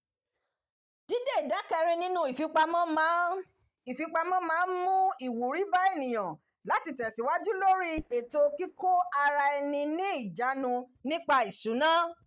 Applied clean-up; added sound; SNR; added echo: neural mask model DeepFilterNet 3.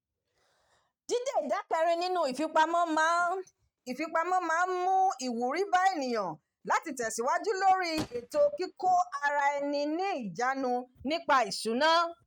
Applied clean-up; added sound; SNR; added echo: neural mask model RNNoise.